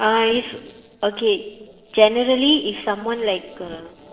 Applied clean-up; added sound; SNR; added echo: neural separator model SepFormer DNS4.